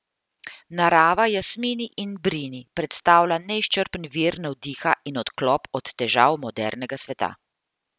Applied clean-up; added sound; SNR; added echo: none; none; none; none.